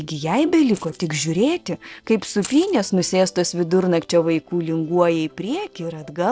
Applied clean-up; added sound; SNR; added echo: neural separator model SepFormer DNS4.